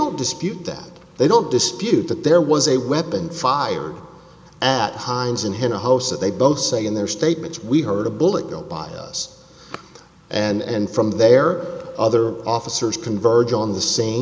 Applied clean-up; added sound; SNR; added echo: none; none; none; none.